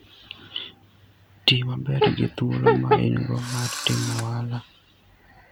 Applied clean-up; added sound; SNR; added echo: none; Engine / Drill; 10 dB; none.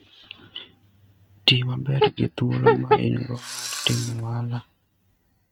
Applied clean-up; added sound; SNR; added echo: neural mask model RNNoise.